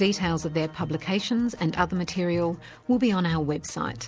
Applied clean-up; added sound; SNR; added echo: none; none; none; none.